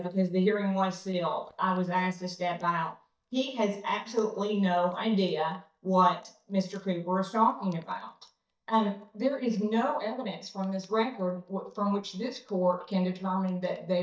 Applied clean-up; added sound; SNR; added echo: neural mask model DeepFilterNet 3.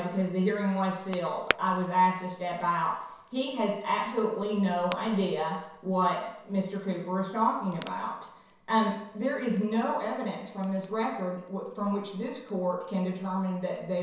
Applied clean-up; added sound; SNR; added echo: none; Crackle; 15 dB; reverberation time 0.7 s.